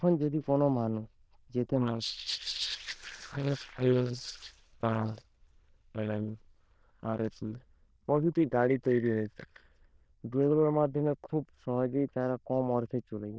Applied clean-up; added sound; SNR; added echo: neural diffusion model UNIVERSE++.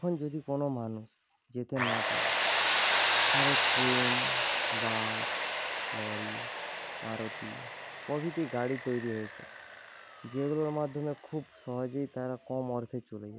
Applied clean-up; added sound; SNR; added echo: none; Tools; -4 dB; none.